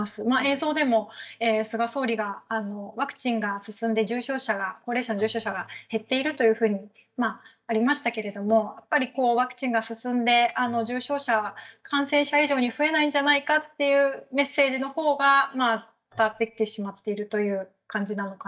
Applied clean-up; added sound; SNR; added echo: neural mask model DeepFilterNet 3.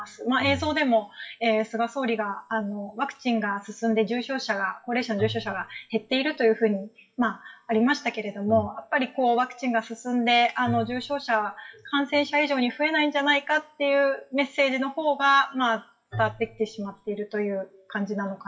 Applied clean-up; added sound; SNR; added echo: classical method WPE with log-MMSE.